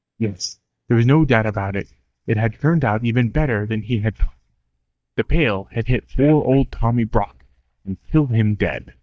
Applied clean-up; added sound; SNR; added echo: neural mask model DeepFilterNet 3.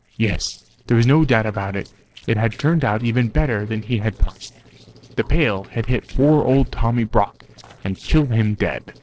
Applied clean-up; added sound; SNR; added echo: neural separator model SepFormer DNS4.